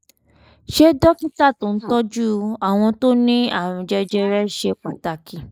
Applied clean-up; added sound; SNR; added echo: neural mask model Resemble Enhance denoiser.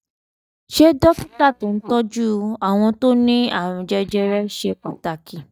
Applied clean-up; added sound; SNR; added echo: neural mask model DeepFilterNet 3.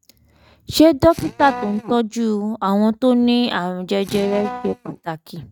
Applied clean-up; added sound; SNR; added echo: neural mask model RNNoise.